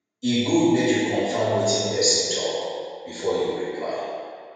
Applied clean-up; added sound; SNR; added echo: none; none; none; reverberation time 1.9 s.